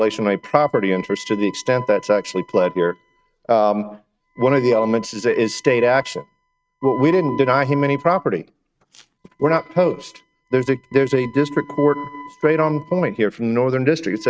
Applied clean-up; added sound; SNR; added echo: neural mask model RNNoise.